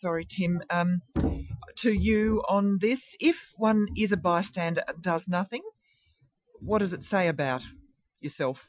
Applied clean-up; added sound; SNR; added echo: classical method Wiener filter.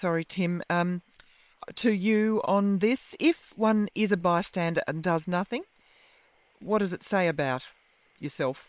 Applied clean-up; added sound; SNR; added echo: neural separator model SepFormer WHAM!.